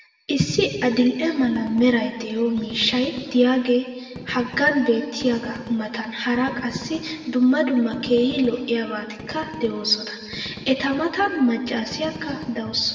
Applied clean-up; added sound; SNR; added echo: none; Gunshot, gunfire; 17 dB; reverberation time 1.6 s.